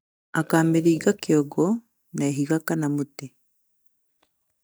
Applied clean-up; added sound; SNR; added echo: neural mask model DeepFilterNet 3.